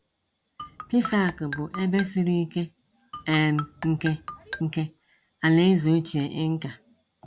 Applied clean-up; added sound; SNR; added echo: none; Marimba, xylophone; 12 dB; none.